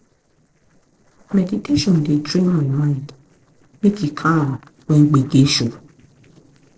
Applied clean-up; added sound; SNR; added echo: neural separator model SepFormer DNS4.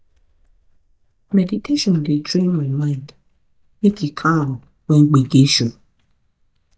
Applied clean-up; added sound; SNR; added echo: neural mask model DeepFilterNet 3.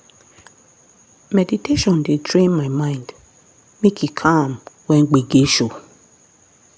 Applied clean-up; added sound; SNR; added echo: none; none; none; none.